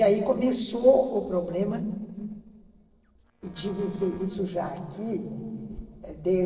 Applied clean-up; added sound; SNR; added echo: neural separator model SepFormer DNS4.